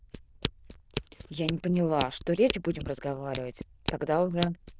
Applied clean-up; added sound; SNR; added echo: neural diffusion model UNIVERSE++.